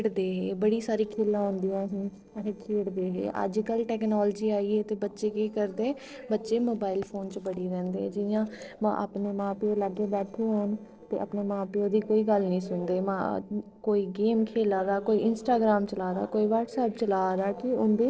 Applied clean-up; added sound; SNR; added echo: neural separator model SepFormer DNS4.